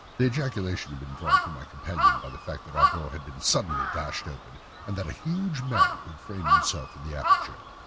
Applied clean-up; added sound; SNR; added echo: none; Crow; -3 dB; none.